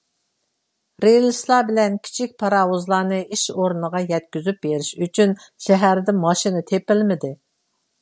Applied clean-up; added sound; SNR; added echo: none; none; none; none.